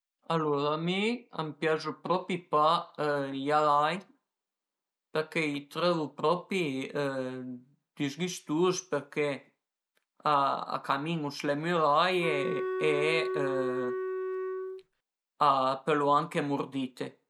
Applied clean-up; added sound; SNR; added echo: none; Wind instrument, woodwind instrument; 4 dB; none.